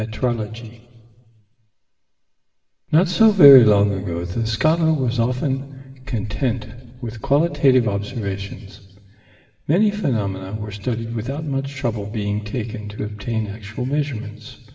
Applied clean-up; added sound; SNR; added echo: none; none; none; reverberation time 1.6 s.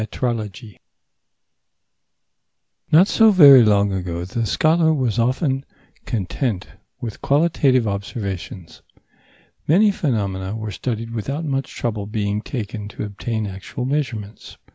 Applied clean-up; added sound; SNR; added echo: none; none; none; none.